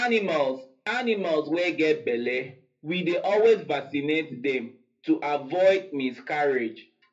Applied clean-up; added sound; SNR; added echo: none; none; none; reverberation time 0.3 s.